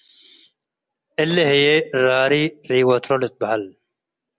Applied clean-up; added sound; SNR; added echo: none; none; none; none.